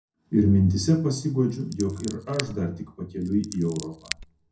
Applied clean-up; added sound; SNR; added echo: none; Scissors; 15 dB; reverberation time 0.3 s.